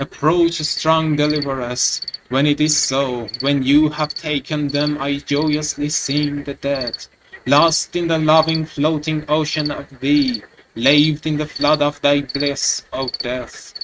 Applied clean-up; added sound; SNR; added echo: neural mask model RNNoise.